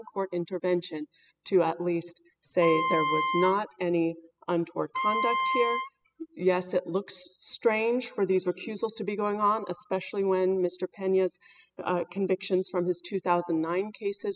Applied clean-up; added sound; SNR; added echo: classical method spectral subtraction.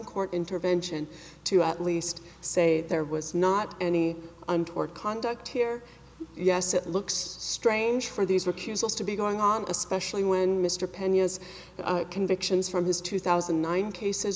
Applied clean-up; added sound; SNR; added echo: none; none; none; none.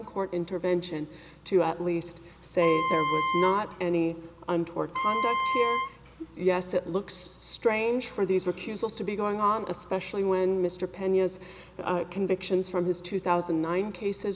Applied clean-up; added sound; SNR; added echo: none; Wind instrument, woodwind instrument; 2 dB; none.